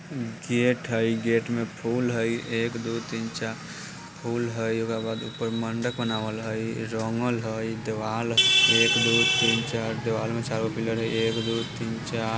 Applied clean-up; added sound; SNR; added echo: none; none; none; none.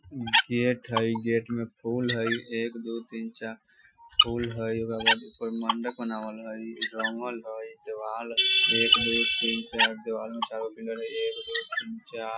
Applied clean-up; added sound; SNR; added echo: classical method Wiener filter.